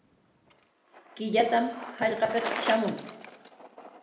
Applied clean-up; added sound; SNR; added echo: none; Bicycle; 9 dB; reverberation time 0.8 s.